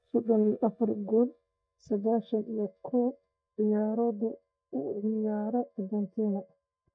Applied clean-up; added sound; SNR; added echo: neural mask model DeepFilterNet 3.